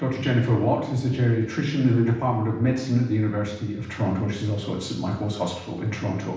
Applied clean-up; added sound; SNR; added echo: none; none; none; reverberation time 0.9 s.